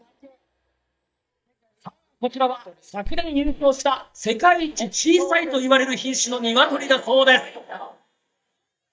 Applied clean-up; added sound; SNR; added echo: neural mask model DeepFilterNet 3.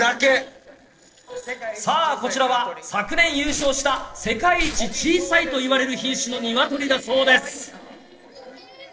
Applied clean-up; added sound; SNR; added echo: neural separator model SepFormer DNS4.